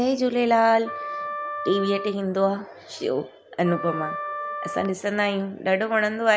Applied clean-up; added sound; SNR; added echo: none; Wind instrument, woodwind instrument; 10 dB; none.